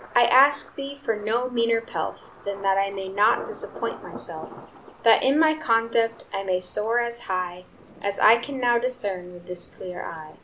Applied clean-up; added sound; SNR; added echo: none; Thunder; 19 dB; none.